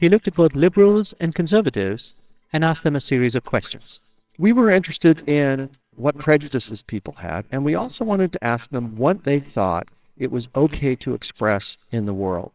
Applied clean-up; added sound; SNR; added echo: neural separator model SepFormer WHAMR!.